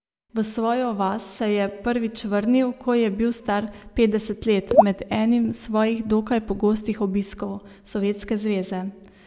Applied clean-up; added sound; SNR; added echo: none; Raindrop / Drip; -4 dB; none.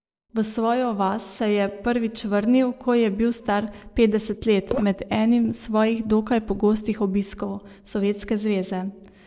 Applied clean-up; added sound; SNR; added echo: neural separator model SepFormer DNS4.